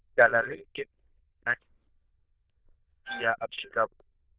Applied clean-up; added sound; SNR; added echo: neural diffusion model UNIVERSE++.